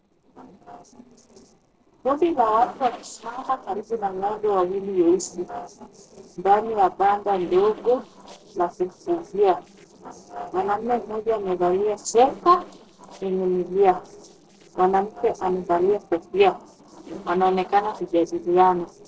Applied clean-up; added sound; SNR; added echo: neural separator model SepFormer DNS4.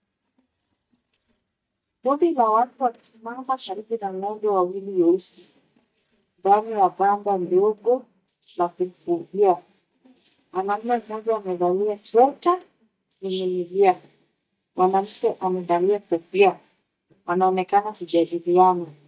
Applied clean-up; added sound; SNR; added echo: neural mask model DeepFilterNet 3.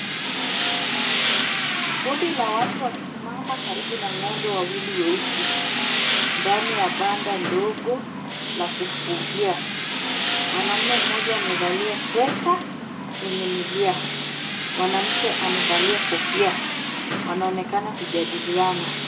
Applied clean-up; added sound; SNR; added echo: none; Tools; -2 dB; reverberation time 0.3 s.